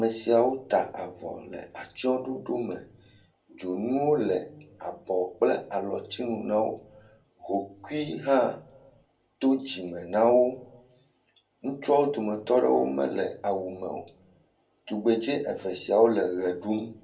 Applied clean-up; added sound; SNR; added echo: none; Wind instrument, woodwind instrument; 20 dB; reverberation time 0.2 s.